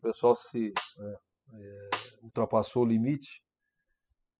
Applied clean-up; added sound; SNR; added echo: classical method spectral subtraction.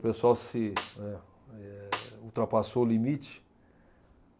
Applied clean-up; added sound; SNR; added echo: none; Snare drum; 8 dB; none.